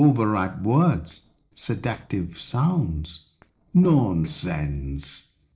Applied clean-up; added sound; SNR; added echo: neural separator model SepFormer DNS4.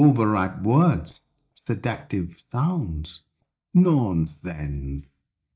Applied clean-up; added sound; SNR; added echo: neural mask model DeepFilterNet 3.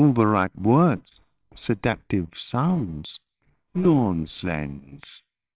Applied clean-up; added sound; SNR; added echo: neural separator model SepFormer WHAMR!.